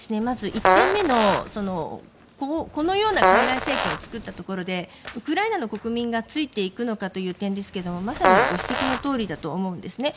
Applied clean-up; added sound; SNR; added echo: none; Fart; -3 dB; none.